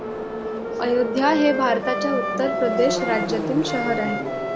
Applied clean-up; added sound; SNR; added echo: none; Wind instrument, woodwind instrument + Subway, metro, underground; 2 dB; none.